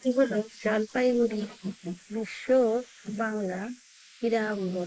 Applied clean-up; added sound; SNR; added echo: neural mask model Resemble Enhance denoiser.